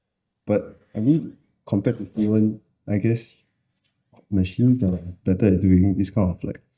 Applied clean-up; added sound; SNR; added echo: neural mask model DeepFilterNet 3.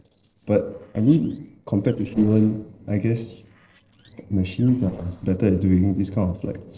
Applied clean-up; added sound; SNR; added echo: neural separator model SepFormer DNS4.